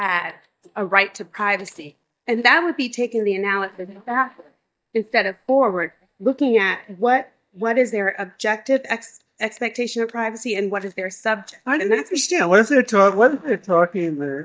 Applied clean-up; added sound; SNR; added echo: neural mask model DeepFilterNet 3.